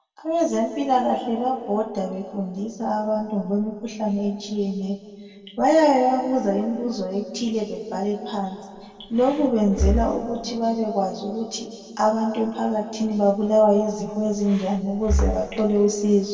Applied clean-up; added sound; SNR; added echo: none; Breathing; 5 dB; reverberation time 2.1 s.